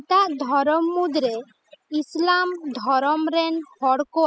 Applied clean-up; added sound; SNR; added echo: classical method spectral subtraction.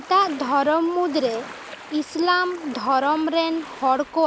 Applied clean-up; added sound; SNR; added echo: none; Ocean; 18 dB; none.